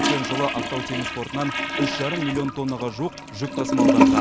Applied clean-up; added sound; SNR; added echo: none; Toilet flush / Gurgling; -4 dB; none.